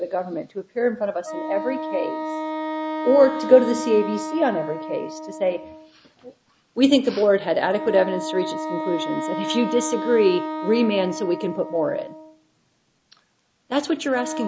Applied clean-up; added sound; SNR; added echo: none; Wind instrument, woodwind instrument; 8 dB; none.